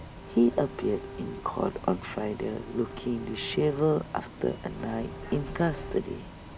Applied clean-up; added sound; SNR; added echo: none; Bowed string instrument + Bus; 11 dB; none.